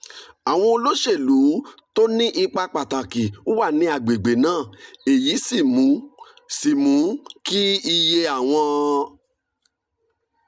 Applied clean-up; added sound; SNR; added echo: none; none; none; none.